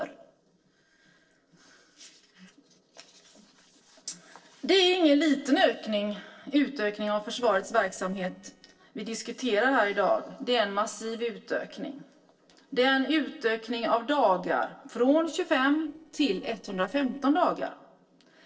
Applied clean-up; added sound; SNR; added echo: neural separator model SepFormer DNS4.